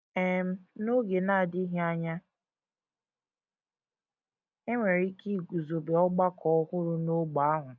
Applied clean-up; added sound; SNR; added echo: none; none; none; none.